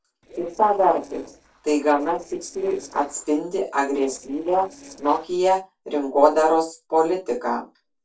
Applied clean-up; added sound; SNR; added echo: neural separator model SepFormer DNS4.